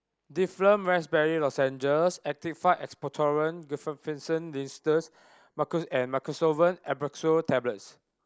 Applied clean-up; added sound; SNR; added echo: neural mask model Resemble Enhance denoiser.